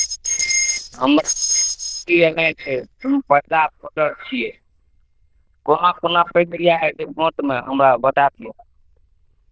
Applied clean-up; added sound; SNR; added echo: neural diffusion model UNIVERSE++.